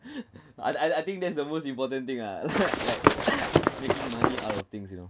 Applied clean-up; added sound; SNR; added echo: none; Run; -5 dB; none.